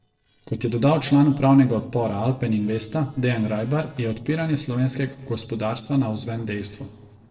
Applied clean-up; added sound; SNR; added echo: neural separator model SepFormer DNS4.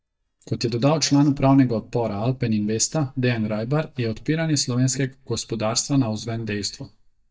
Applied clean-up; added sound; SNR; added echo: neural mask model DeepFilterNet 3.